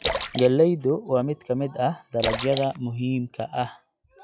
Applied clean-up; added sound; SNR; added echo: classical method log-MMSE.